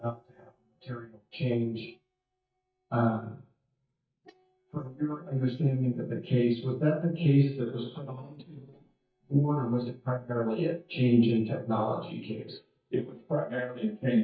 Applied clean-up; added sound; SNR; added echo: neural mask model DeepFilterNet 3.